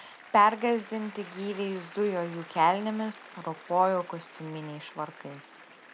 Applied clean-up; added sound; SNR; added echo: none; Applause / Cheering; 19 dB; none.